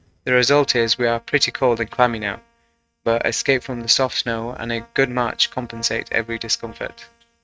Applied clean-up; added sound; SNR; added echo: neural mask model RNNoise.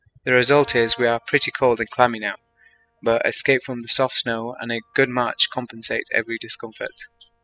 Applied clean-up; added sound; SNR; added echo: classical method spectral subtraction.